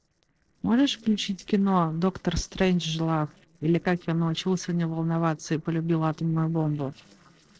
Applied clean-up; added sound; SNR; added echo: neural separator model SepFormer DNS4.